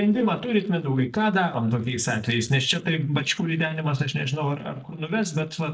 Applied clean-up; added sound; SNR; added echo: neural mask model DeepFilterNet 3.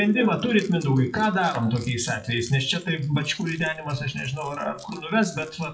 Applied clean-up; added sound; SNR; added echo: classical method WPE with log-MMSE.